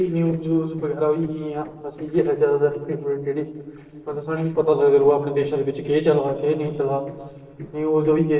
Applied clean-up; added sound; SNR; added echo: neural separator model SepFormer DNS4.